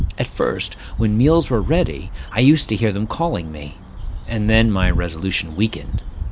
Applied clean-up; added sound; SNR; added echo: none; Bird; 6 dB; none.